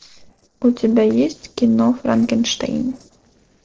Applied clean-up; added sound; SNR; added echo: neural separator model SepFormer DNS4.